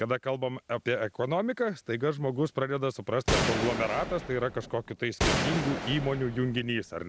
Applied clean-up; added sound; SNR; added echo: none; Gunshot, gunfire; 2 dB; none.